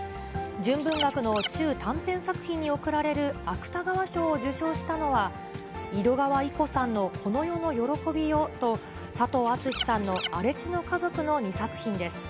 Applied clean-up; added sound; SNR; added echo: none; Scratching (performance technique); 8 dB; none.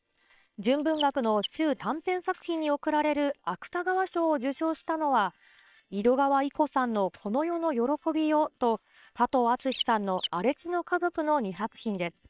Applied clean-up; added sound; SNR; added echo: neural separator model SepFormer WHAM!.